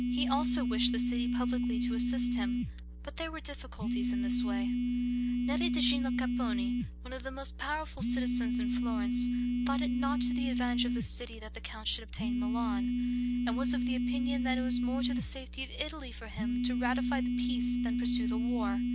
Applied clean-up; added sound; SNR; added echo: none; Telephone; -4 dB; none.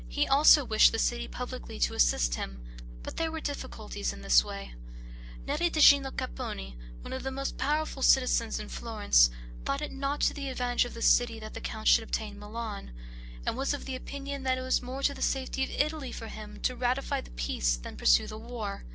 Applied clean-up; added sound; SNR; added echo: none; none; none; none.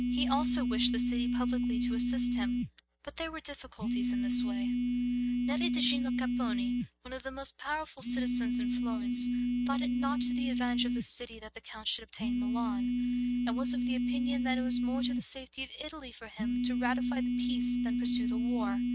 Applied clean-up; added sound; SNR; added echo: neural mask model RNNoise.